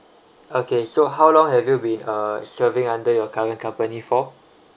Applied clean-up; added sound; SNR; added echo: none; none; none; none.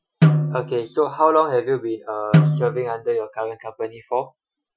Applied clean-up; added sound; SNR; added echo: classical method Wiener filter.